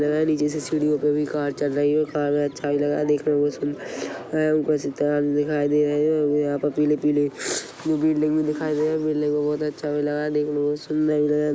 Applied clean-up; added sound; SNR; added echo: none; none; none; none.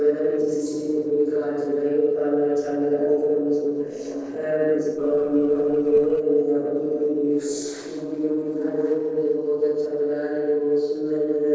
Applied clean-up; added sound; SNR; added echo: neural separator model SepFormer DNS4.